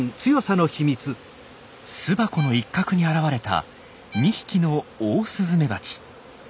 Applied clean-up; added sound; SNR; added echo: none; Bowed string instrument; 19 dB; none.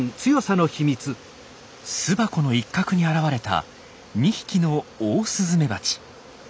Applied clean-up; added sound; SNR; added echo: none; none; none; none.